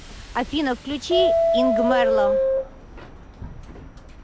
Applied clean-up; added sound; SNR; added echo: none; Subway, metro, underground; -4 dB; none.